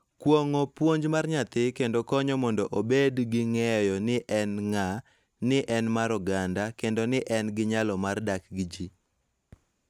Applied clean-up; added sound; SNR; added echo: none; none; none; none.